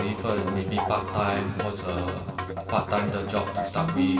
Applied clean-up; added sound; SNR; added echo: none; Musical instrument; 1 dB; reverberation time 2.5 s.